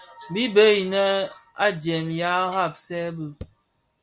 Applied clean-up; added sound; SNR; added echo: none; none; none; none.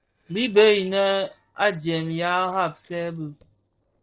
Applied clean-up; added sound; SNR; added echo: neural separator model SepFormer DNS4.